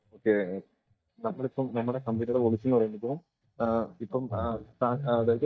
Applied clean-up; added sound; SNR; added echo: neural mask model DeepFilterNet 3.